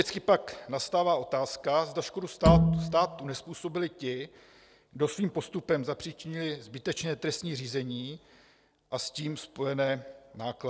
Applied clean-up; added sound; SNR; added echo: none; Bowed string instrument; -5 dB; none.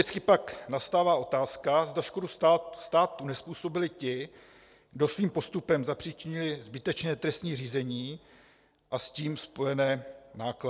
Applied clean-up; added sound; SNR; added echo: none; none; none; none.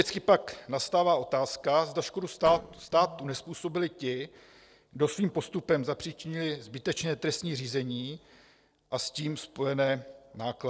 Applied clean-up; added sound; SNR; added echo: neural separator model SepFormer DNS4.